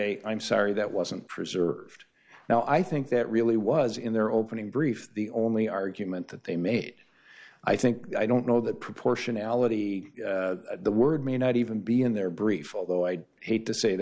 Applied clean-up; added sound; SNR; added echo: none; none; none; none.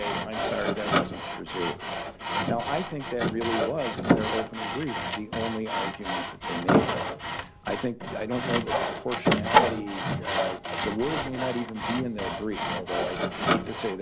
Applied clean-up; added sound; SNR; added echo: none; Sawing; -4 dB; none.